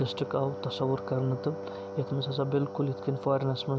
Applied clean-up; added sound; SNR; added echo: none; Wind instrument, woodwind instrument; 9 dB; none.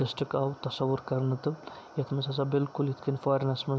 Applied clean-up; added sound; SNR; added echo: none; none; none; none.